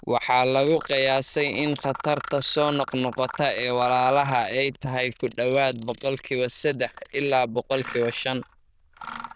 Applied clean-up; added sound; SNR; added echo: neural diffusion model UNIVERSE++.